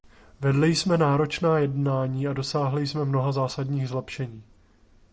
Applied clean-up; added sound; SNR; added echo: none; none; none; none.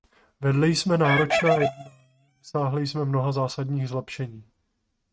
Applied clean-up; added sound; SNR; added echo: neural mask model RNNoise.